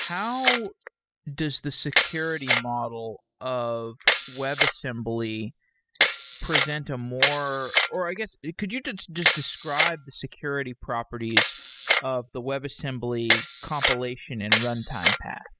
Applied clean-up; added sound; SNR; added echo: classical method spectral subtraction.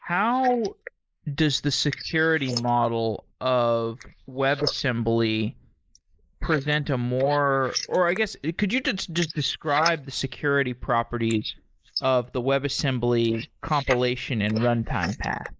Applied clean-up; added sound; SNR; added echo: neural mask model Resemble Enhance denoiser.